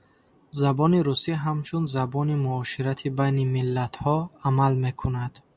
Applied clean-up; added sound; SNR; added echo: none; none; none; none.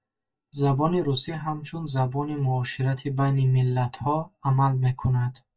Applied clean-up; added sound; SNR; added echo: neural mask model DeepFilterNet 3.